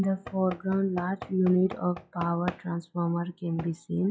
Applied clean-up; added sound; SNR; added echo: classical method log-MMSE.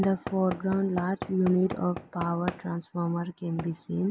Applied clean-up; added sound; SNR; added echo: none; Knock / Wood; 12 dB; none.